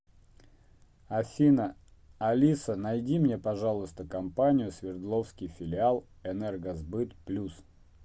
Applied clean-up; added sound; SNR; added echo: none; none; none; none.